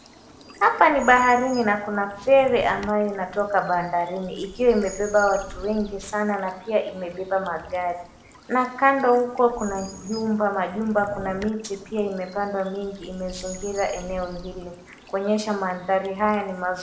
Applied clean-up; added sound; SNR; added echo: none; Stream / Bird vocalization, bird call, bird song; 19 dB; reverberation time 0.6 s.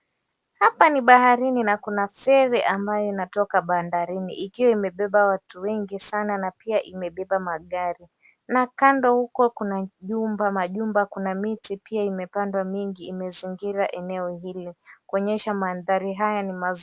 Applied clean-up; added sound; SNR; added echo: none; none; none; none.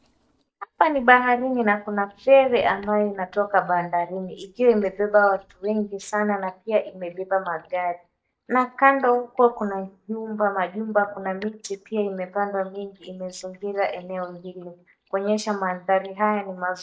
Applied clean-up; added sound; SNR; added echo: neural mask model DeepFilterNet 3.